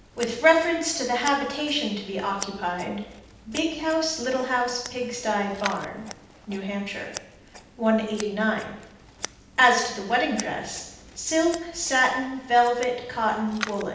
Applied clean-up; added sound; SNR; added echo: none; Scissors; 16 dB; reverberation time 0.8 s.